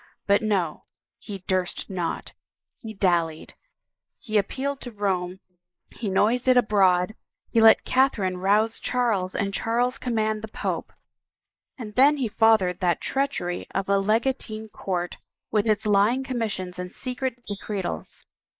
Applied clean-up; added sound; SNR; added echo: neural mask model Resemble Enhance denoiser.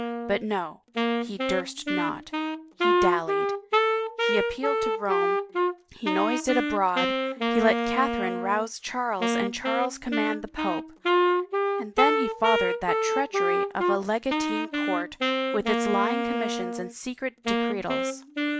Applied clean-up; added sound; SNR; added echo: none; Wind instrument, woodwind instrument; -3 dB; none.